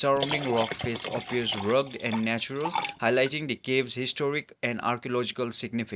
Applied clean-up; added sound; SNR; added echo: none; Liquid; 7 dB; none.